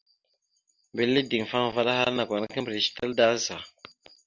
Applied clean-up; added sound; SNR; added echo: none; none; none; none.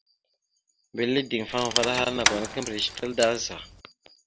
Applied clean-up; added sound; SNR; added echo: none; Rattle / Keys jangling; 2 dB; none.